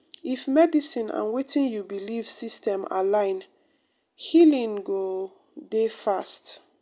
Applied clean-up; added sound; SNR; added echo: none; none; none; none.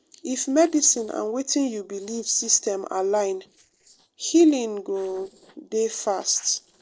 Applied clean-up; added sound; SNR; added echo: neural separator model SepFormer DNS4.